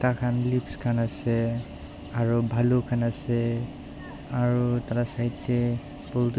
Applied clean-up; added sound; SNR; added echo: none; none; none; none.